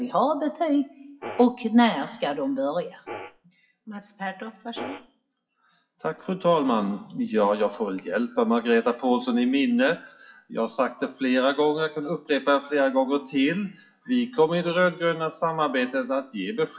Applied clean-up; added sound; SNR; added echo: classical method WPE with log-MMSE.